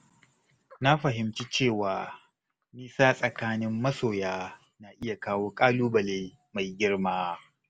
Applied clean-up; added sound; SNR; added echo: none; none; none; none.